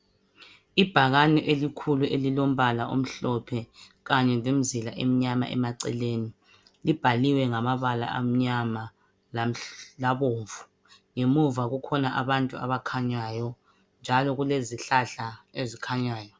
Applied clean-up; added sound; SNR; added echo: none; none; none; none.